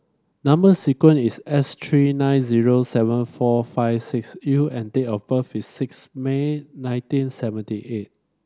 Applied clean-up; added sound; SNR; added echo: none; none; none; none.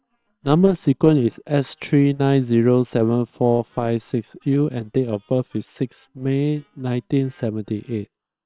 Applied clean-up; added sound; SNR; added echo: neural separator model SepFormer WHAM!.